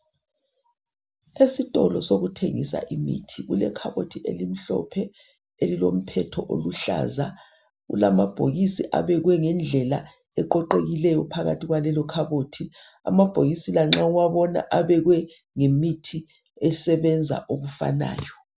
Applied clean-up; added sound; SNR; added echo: none; none; none; none.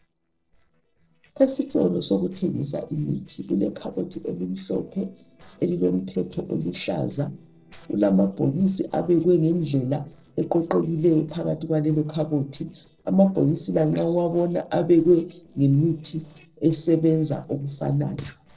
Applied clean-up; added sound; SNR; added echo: neural separator model SepFormer DNS4.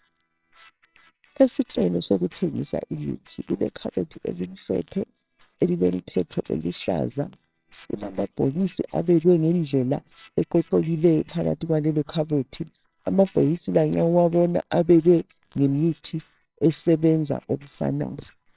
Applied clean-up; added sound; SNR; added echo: neural separator model SepFormer WHAMR!.